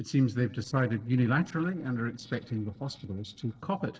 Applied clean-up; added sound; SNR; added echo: neural separator model SepFormer DNS4.